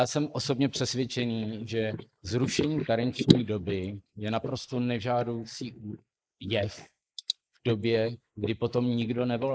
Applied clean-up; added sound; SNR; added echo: neural mask model Resemble Enhance denoiser.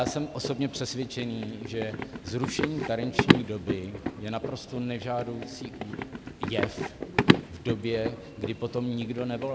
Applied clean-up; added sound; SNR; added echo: none; Run; -2 dB; none.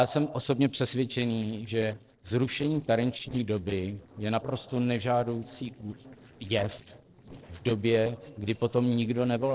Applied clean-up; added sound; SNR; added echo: neural separator model SepFormer DNS4.